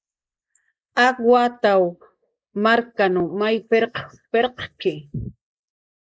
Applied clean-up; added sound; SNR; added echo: neural mask model Resemble Enhance denoiser.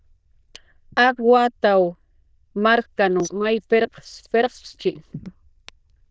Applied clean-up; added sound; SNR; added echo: neural diffusion model UNIVERSE++.